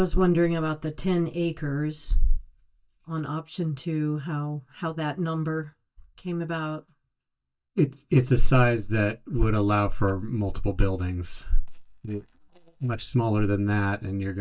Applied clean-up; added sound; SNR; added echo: neural mask model DeepFilterNet 3.